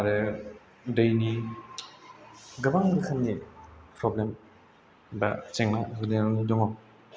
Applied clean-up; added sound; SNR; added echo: none; none; none; none.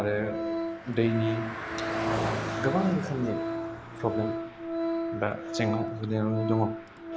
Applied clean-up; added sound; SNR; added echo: none; Organ + Car passing by; 2 dB; none.